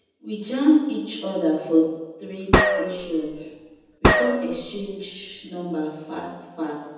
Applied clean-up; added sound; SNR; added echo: none; Gunshot, gunfire; -3 dB; reverberation time 1.1 s.